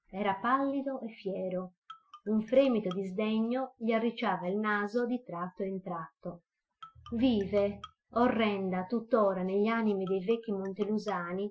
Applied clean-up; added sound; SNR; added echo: classical method Wiener filter.